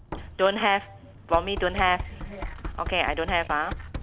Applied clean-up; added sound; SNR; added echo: none; Knock; 9 dB; none.